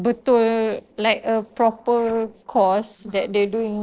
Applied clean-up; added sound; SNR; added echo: neural separator model SepFormer DNS4.